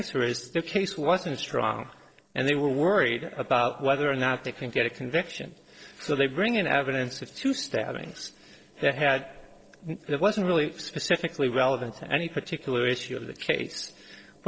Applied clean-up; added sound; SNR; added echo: neural separator model SepFormer DNS4.